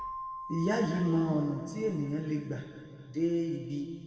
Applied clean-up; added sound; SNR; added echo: none; Keyboard (musical); 15 dB; reverberation time 2.2 s.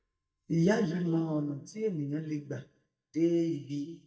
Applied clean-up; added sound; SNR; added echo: neural mask model DeepFilterNet 3.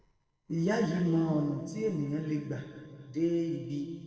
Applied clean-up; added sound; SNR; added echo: neural separator model SepFormer DNS4.